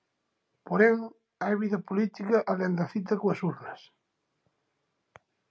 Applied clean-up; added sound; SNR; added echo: none; none; none; none.